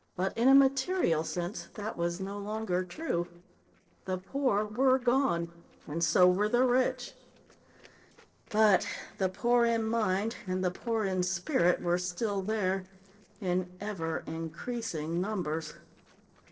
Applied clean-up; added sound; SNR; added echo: neural separator model SepFormer DNS4.